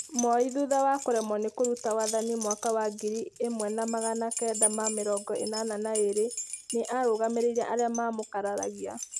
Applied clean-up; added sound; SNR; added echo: none; Keys jangling; 8 dB; none.